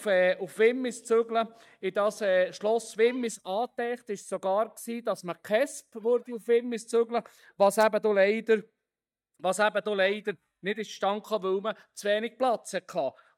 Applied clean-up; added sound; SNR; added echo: neural mask model DeepFilterNet 3.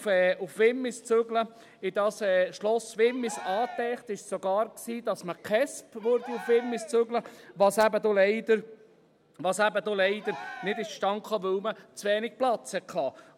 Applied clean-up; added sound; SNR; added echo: none; Cheering; 17 dB; none.